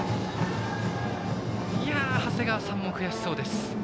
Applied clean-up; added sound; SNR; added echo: none; none; none; none.